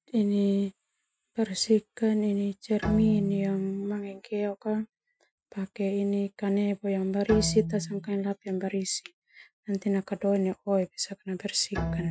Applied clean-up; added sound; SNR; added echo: classical method Wiener filter.